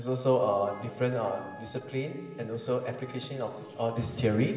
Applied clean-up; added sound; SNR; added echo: none; Wind instrument, woodwind instrument; 20 dB; reverberation time 1.2 s.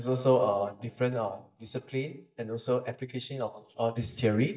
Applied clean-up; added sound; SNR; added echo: neural mask model DeepFilterNet 3.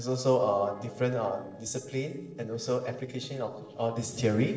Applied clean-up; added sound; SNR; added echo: neural separator model SepFormer DNS4.